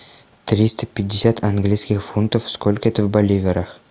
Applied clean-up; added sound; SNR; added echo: none; none; none; none.